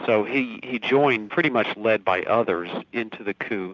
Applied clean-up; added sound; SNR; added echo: none; none; none; none.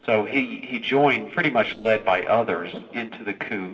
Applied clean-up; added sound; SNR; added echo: neural separator model SepFormer DNS4.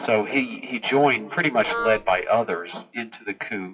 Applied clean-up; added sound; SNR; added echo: classical method WPE with log-MMSE.